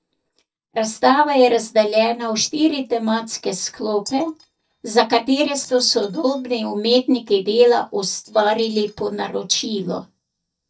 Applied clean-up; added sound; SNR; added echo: neural mask model DeepFilterNet 3.